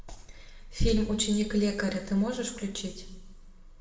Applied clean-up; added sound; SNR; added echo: none; none; none; reverberation time 1.0 s.